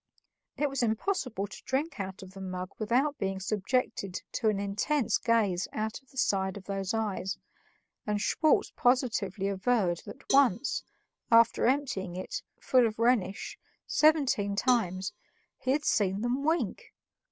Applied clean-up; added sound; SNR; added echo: none; Cowbell; 15 dB; none.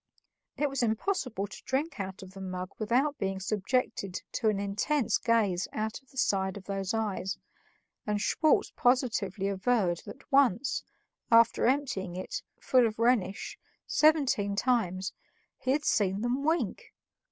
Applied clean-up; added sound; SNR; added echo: none; none; none; none.